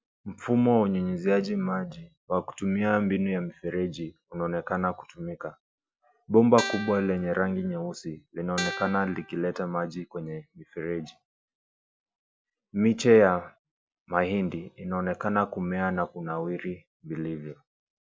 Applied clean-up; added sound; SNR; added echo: none; Guitar; 8 dB; none.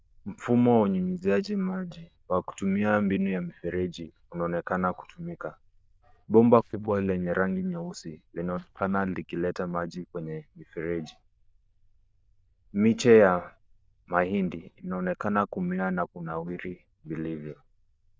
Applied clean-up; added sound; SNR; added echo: neural diffusion model UNIVERSE++.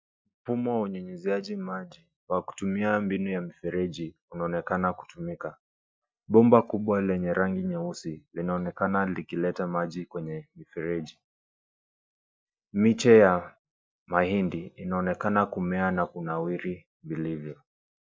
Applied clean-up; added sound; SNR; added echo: neural mask model DeepFilterNet 3.